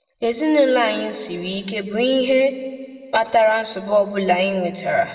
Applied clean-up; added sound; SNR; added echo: none; none; none; reverberation time 1.5 s.